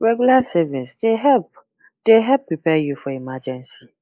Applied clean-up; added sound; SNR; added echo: neural mask model Resemble Enhance denoiser.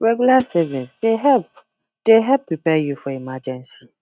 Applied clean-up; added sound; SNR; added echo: neural mask model RNNoise.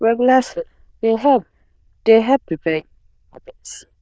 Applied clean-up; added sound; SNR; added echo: neural diffusion model UNIVERSE++.